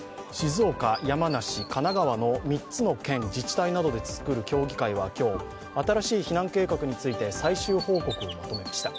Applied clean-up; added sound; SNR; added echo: none; Bowed string instrument + Bird; 17 dB; none.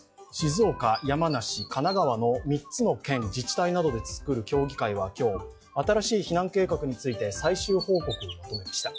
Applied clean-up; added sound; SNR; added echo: classical method log-MMSE.